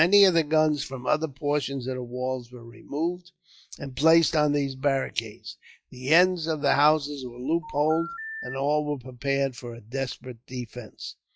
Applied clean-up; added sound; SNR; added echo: classical method log-MMSE.